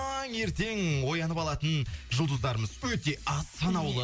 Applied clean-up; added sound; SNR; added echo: none; none; none; none.